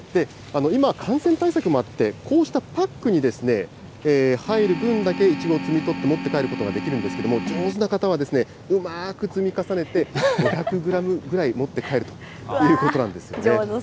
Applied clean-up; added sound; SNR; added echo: none; Organ; 8 dB; none.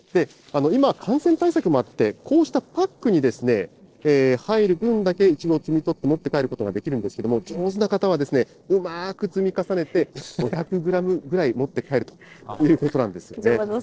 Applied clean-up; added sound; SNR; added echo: neural separator model SepFormer DNS4.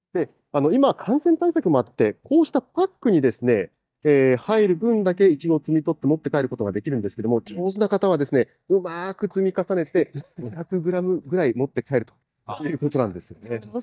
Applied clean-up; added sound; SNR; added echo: neural mask model DeepFilterNet 3.